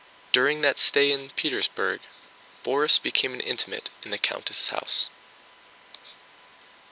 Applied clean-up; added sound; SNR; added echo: none; none; none; none.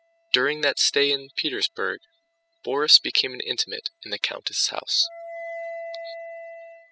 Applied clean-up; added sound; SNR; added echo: classical method spectral subtraction.